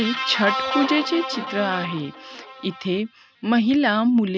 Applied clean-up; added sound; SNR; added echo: none; Guitar; 8 dB; none.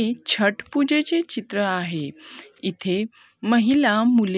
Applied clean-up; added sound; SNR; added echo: none; none; none; none.